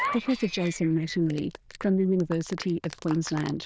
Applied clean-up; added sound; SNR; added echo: neural diffusion model UNIVERSE++.